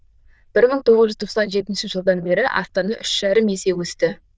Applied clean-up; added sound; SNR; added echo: neural diffusion model UNIVERSE++.